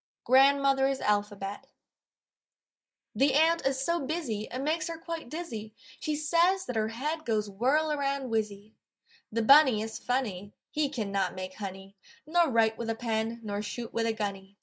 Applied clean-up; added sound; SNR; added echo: neural mask model Resemble Enhance denoiser.